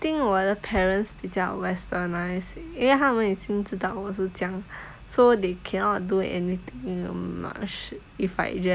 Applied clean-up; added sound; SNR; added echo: none; none; none; none.